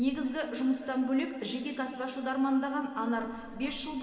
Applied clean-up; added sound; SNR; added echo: none; none; none; reverberation time 2.5 s.